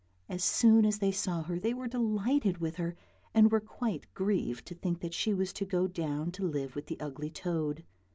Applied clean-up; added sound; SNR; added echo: none; none; none; none.